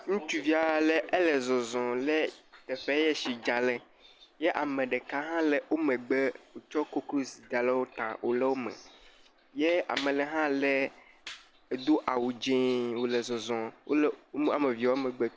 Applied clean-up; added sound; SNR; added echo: none; none; none; none.